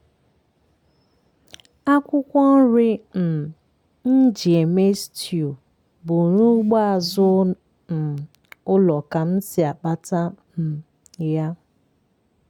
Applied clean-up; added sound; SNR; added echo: none; none; none; none.